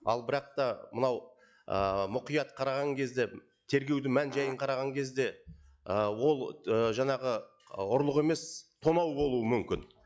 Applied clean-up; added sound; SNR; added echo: classical method log-MMSE.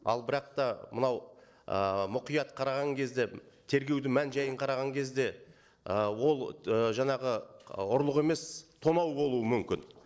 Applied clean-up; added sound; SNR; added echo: neural separator model SepFormer DNS4.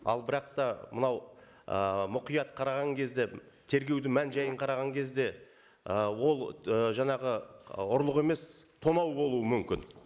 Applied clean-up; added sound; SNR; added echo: neural mask model Resemble Enhance denoiser.